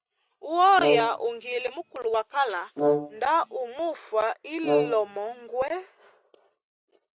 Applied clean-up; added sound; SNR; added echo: none; Brass instrument; 1 dB; none.